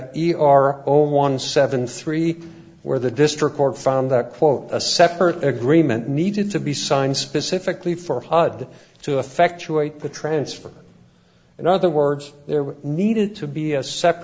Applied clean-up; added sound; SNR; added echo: none; none; none; none.